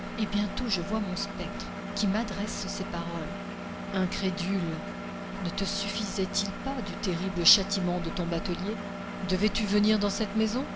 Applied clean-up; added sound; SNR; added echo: none; Engine; 6 dB; none.